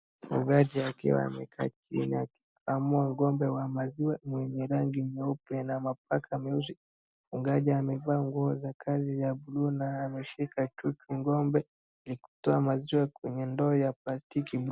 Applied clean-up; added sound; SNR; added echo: none; none; none; none.